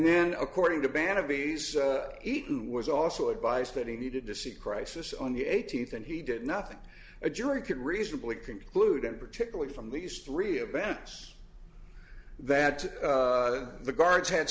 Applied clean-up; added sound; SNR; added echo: none; none; none; none.